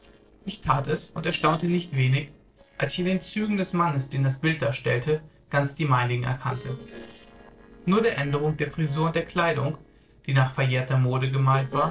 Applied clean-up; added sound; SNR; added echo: neural separator model SepFormer DNS4.